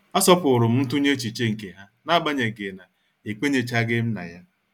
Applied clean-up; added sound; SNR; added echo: none; none; none; none.